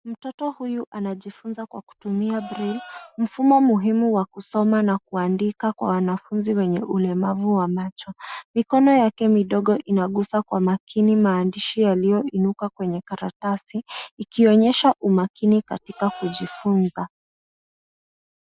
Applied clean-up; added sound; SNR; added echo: classical method Wiener filter.